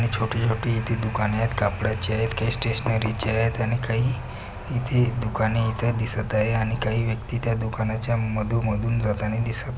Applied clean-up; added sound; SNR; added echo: none; Knock; 12 dB; none.